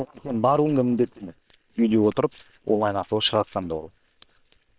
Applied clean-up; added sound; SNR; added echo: neural separator model SepFormer WHAM!.